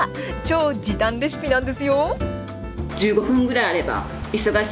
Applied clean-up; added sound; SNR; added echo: none; none; none; none.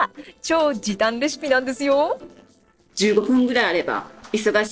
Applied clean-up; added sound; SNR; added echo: neural separator model SepFormer DNS4.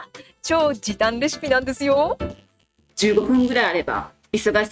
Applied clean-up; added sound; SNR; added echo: neural mask model RNNoise.